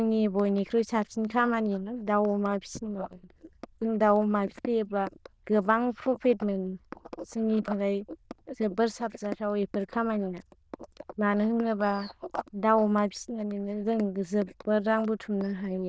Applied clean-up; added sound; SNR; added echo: neural diffusion model UNIVERSE++.